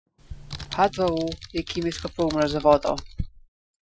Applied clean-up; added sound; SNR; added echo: classical method Wiener filter.